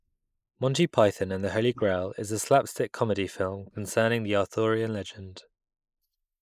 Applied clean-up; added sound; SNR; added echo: neural mask model Resemble Enhance denoiser.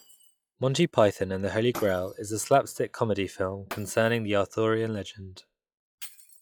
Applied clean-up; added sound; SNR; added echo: classical method log-MMSE.